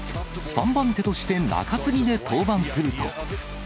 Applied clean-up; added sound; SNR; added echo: none; none; none; none.